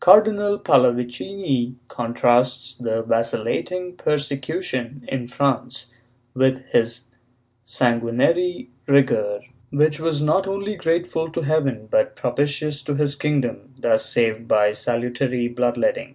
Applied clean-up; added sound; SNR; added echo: none; none; none; none.